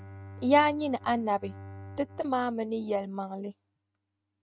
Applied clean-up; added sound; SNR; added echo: neural mask model RNNoise.